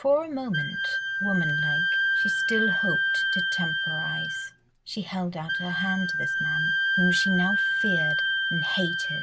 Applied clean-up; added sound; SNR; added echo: none; Wind instrument, woodwind instrument; -4 dB; none.